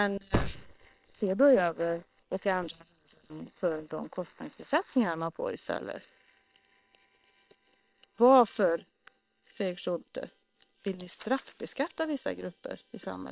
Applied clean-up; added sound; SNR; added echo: neural separator model SepFormer WHAM!.